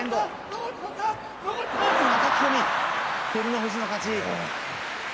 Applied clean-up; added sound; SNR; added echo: none; none; none; none.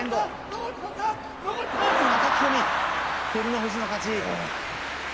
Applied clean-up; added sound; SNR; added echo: none; Bus; 19 dB; none.